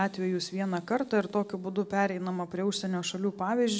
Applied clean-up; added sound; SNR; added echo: none; none; none; none.